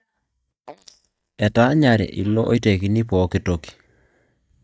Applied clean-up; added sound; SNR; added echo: neural mask model DeepFilterNet 3.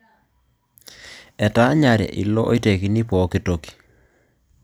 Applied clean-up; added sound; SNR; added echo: none; none; none; none.